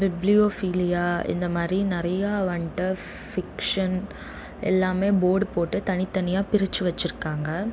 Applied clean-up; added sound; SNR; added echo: none; none; none; none.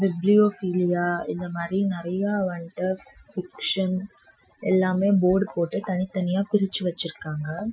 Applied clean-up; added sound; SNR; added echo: classical method Wiener filter.